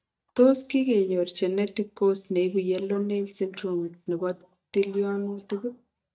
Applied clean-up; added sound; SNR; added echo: neural mask model DeepFilterNet 3.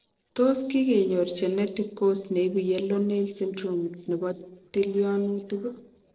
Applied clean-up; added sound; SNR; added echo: neural separator model SepFormer DNS4.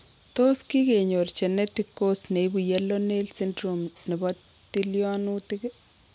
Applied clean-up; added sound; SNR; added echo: none; none; none; none.